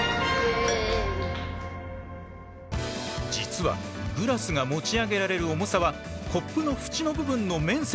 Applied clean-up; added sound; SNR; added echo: none; Keyboard (musical); 17 dB; none.